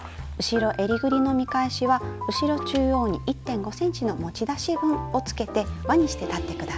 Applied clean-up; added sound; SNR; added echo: none; none; none; none.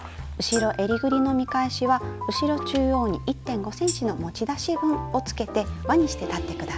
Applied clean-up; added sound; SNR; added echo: none; Tambourine; 13 dB; none.